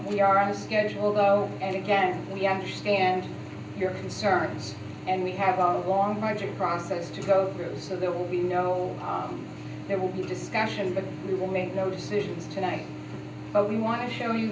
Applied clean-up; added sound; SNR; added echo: none; Bowed string instrument; 19 dB; reverberation time 0.5 s.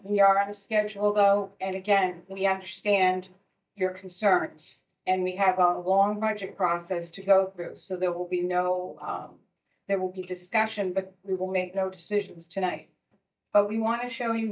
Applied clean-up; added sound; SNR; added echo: neural mask model DeepFilterNet 3.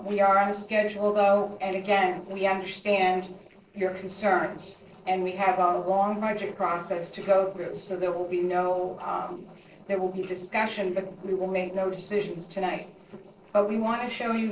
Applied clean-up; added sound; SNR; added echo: neural separator model SepFormer DNS4.